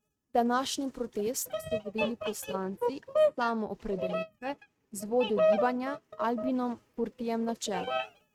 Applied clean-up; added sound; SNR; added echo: neural mask model RNNoise.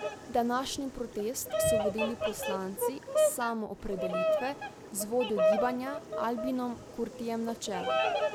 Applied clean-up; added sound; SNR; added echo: none; Bird vocalization, bird call, bird song; -2 dB; none.